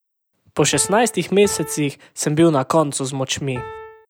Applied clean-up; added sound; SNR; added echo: none; Piano; 14 dB; none.